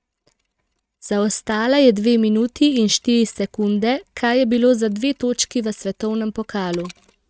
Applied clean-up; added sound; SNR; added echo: neural mask model RNNoise.